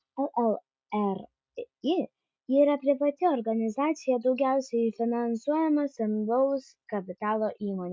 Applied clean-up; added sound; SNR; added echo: none; none; none; none.